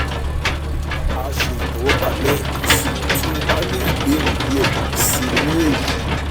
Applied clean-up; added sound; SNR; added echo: none; Engine / Mechanisms; -5 dB; none.